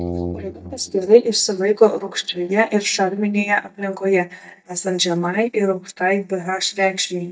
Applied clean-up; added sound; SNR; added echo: neural mask model DeepFilterNet 3.